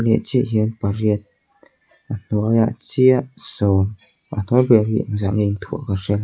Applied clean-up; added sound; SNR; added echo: none; none; none; none.